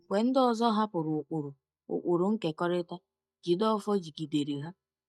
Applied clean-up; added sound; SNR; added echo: neural mask model DeepFilterNet 3.